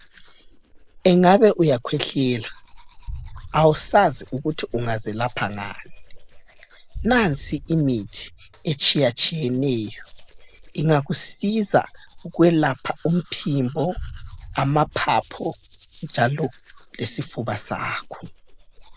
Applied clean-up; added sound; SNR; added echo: none; Domestic sounds, home sounds + Boom; 17 dB; none.